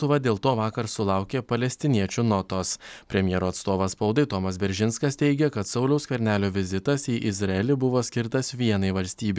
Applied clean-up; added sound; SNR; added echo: none; none; none; none.